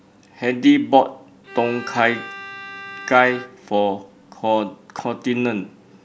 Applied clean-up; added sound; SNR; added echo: none; Bowed string instrument; 15 dB; none.